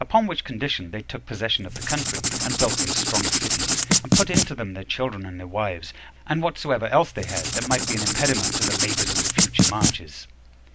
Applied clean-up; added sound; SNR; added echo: none; Writing; -4 dB; none.